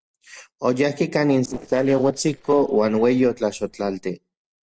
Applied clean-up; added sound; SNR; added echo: neural separator model SepFormer DNS4.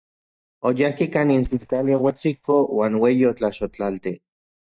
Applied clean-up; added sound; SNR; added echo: neural mask model DeepFilterNet 3.